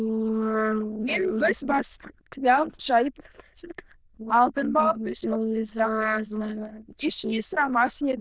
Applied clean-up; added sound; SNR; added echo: neural diffusion model UNIVERSE++.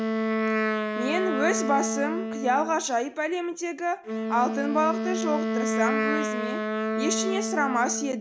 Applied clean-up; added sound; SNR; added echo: none; Wind instrument, woodwind instrument; 1 dB; none.